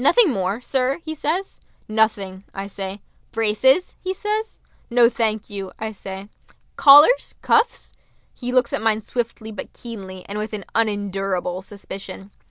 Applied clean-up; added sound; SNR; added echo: none; none; none; none.